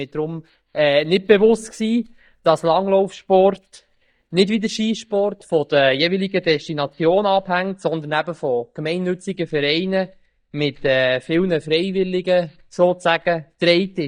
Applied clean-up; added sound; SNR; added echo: neural mask model DeepFilterNet 3.